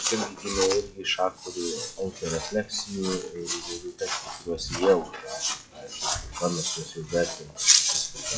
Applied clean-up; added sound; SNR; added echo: classical method WPE with log-MMSE.